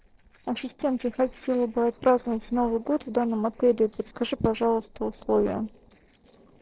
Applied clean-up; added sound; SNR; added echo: neural separator model SepFormer DNS4.